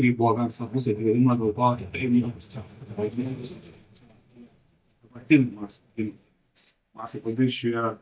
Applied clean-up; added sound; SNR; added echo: neural mask model DeepFilterNet 3.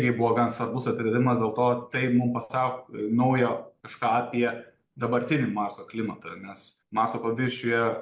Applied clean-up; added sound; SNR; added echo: none; none; none; none.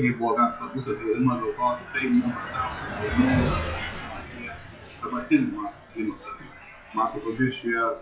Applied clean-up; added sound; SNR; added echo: classical method WPE with log-MMSE.